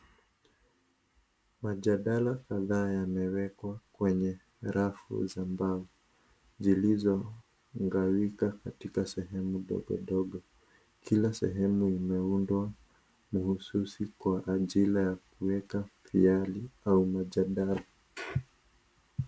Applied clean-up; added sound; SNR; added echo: none; none; none; none.